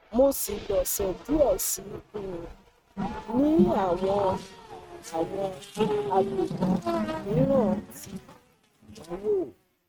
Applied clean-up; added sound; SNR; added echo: neural mask model RNNoise.